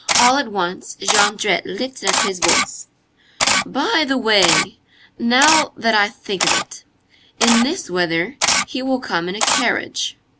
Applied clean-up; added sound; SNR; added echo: none; Camera; 1 dB; none.